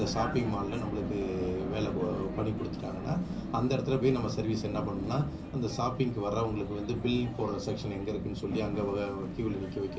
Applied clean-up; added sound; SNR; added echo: none; Vehicle; 6 dB; reverberation time 0.5 s.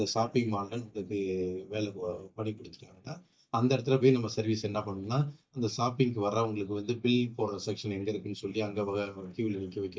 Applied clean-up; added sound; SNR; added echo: neural mask model DeepFilterNet 3.